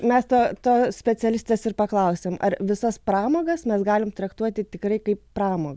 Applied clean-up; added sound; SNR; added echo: none; none; none; none.